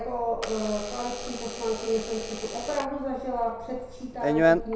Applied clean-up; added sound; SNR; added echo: none; Alarm / Door; 0 dB; reverberation time 0.7 s.